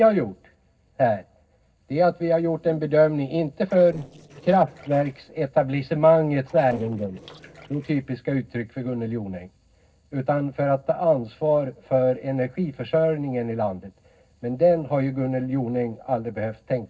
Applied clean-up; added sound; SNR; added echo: neural separator model SepFormer DNS4.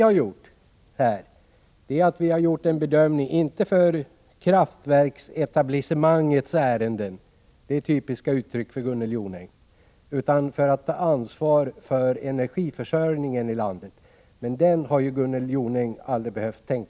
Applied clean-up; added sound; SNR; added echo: none; none; none; none.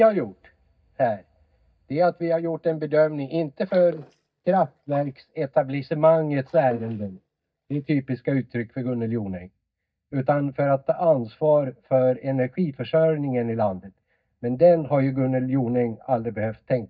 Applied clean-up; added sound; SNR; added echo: neural mask model DeepFilterNet 3.